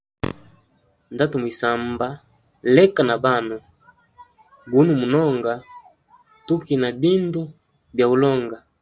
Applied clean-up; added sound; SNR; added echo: none; none; none; none.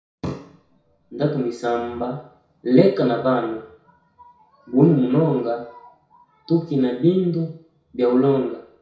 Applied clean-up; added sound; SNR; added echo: none; none; none; reverberation time 0.6 s.